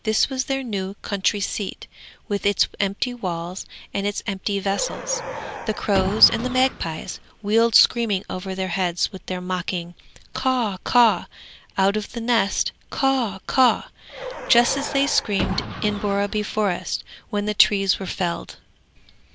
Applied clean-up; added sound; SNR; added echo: none; Car; 9 dB; none.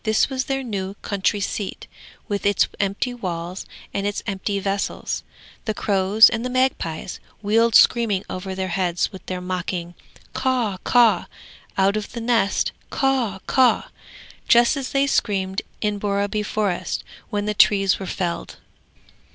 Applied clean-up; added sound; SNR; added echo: none; none; none; none.